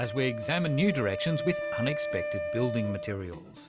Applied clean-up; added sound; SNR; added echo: none; Wind instrument, woodwind instrument; 4 dB; none.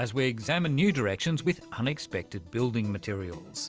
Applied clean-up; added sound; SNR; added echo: none; none; none; none.